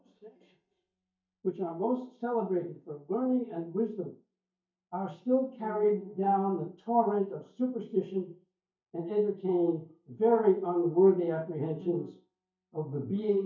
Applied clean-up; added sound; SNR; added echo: neural mask model DeepFilterNet 3.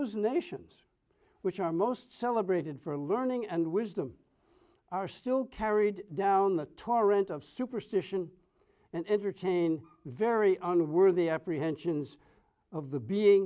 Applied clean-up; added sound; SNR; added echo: none; none; none; none.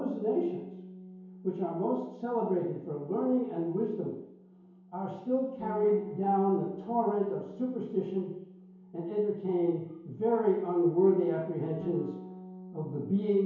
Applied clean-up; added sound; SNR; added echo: none; Bass guitar; 16 dB; reverberation time 1.0 s.